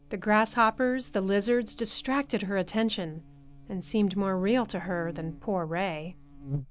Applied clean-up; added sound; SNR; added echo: none; Buzz; 16 dB; none.